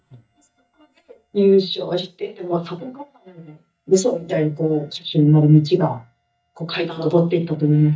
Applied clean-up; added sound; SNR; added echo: neural mask model DeepFilterNet 3.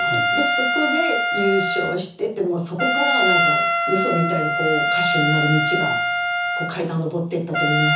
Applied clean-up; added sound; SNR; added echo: none; Trumpet; -3 dB; reverberation time 0.6 s.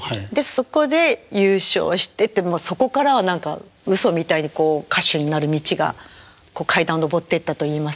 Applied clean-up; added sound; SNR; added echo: none; none; none; none.